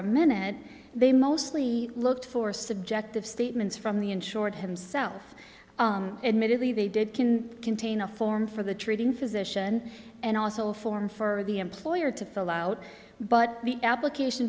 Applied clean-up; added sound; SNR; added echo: none; none; none; none.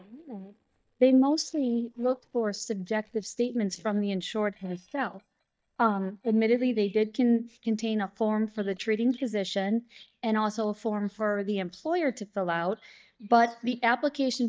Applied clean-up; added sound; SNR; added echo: neural mask model DeepFilterNet 3.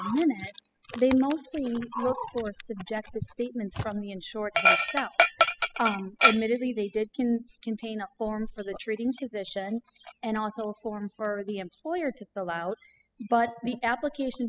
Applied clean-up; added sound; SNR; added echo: classical method spectral subtraction.